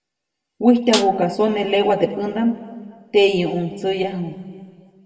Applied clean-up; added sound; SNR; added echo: none; Snare drum; 10 dB; reverberation time 1.4 s.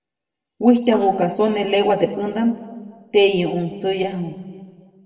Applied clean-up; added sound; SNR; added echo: neural separator model SepFormer DNS4.